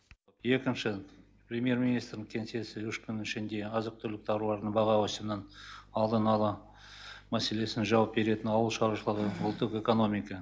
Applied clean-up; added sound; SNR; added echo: none; none; none; none.